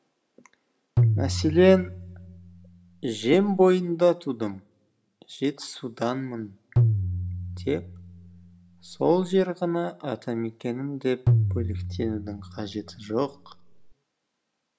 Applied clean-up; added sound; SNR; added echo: none; Tabla; 1 dB; reverberation time 0.4 s.